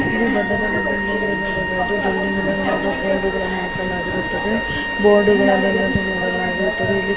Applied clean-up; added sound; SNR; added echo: none; Wind instrument, woodwind instrument; 5 dB; none.